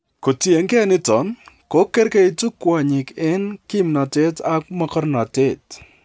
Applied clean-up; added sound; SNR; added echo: none; none; none; none.